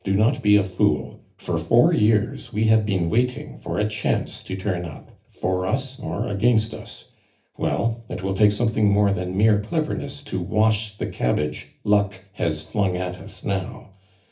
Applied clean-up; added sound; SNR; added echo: none; none; none; reverberation time 0.3 s.